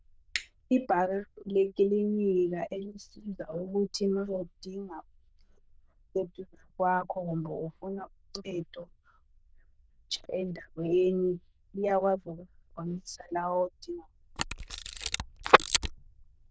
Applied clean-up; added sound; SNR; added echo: neural diffusion model UNIVERSE++.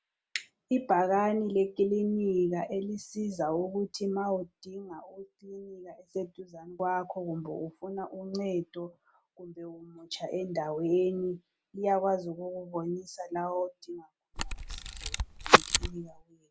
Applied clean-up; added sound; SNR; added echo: none; Camera; 4 dB; none.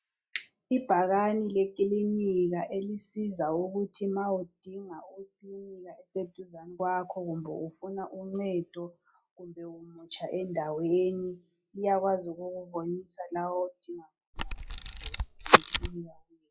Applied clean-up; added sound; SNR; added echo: classical method log-MMSE.